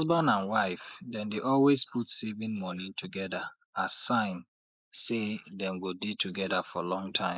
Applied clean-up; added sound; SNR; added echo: neural mask model Resemble Enhance denoiser.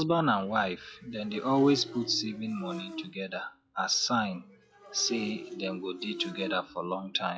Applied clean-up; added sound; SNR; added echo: classical method log-MMSE.